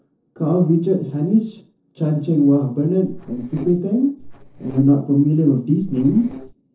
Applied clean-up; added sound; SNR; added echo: neural separator model SepFormer DNS4.